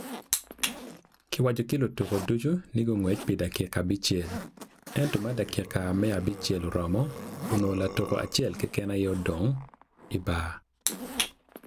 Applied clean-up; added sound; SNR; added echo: none; Burping, eructation + Zipper (clothing); 13 dB; none.